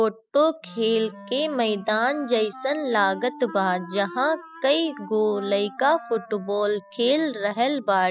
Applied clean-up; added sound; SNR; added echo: classical method spectral subtraction.